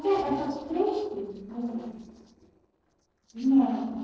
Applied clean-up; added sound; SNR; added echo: neural separator model SepFormer DNS4.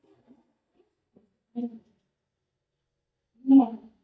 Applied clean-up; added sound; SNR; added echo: neural mask model DeepFilterNet 3.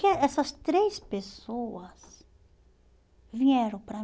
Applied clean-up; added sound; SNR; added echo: none; none; none; none.